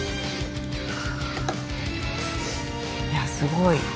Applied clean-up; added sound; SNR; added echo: none; Wind instrument, woodwind instrument; 11 dB; none.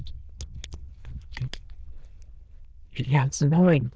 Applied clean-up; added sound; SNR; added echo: neural diffusion model UNIVERSE++.